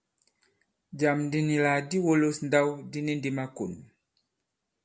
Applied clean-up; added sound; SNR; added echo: none; none; none; none.